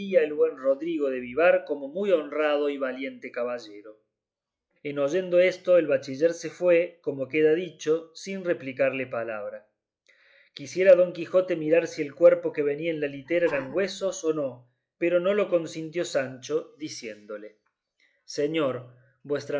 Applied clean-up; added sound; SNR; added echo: classical method log-MMSE.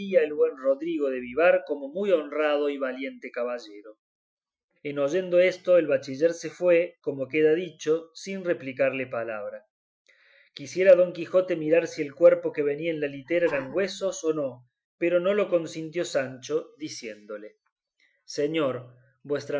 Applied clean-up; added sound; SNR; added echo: classical method Wiener filter.